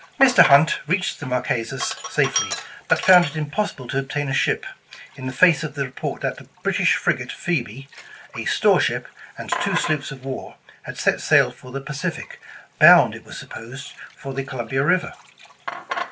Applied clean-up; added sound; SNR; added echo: none; Sink (filling or washing); 13 dB; none.